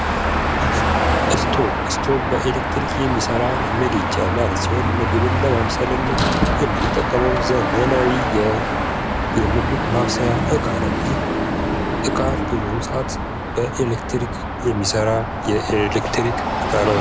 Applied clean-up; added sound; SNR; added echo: none; Car passing by / Traffic noise, roadway noise / Engine; -2 dB; none.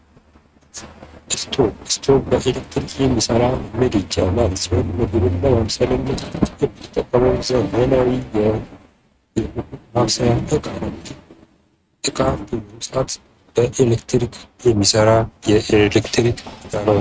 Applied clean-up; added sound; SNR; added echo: neural mask model RNNoise.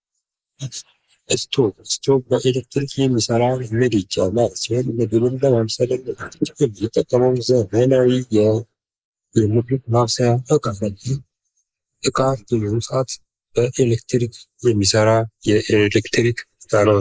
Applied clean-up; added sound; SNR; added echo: neural mask model Resemble Enhance denoiser.